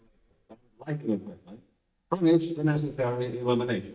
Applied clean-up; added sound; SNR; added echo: neural mask model DeepFilterNet 3.